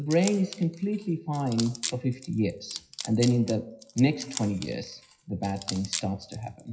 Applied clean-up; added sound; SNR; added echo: classical method WPE with log-MMSE.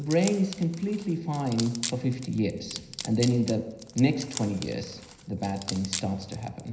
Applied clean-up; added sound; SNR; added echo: none; Wood; 12 dB; reverberation time 0.9 s.